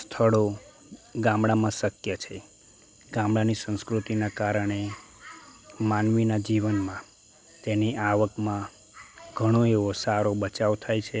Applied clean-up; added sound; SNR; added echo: none; none; none; none.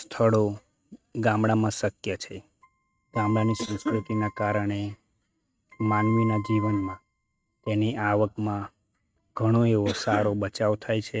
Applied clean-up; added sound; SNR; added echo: neural mask model RNNoise.